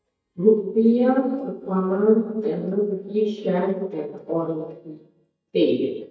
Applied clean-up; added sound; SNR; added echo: neural mask model DeepFilterNet 3.